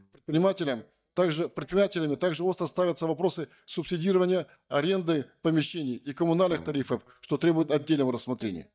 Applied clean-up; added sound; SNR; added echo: neural mask model DeepFilterNet 3.